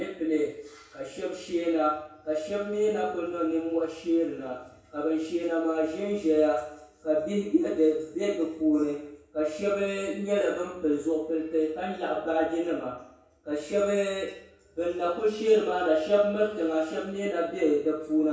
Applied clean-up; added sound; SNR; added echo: none; none; none; reverberation time 0.6 s.